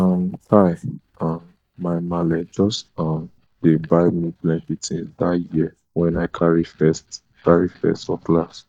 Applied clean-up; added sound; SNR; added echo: neural mask model DeepFilterNet 3.